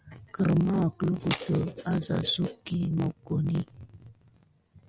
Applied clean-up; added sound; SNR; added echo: none; Tools; 8 dB; none.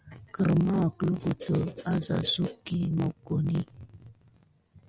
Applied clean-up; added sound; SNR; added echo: none; none; none; none.